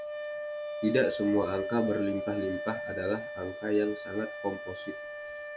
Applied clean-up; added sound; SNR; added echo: none; Wind instrument, woodwind instrument; 6 dB; none.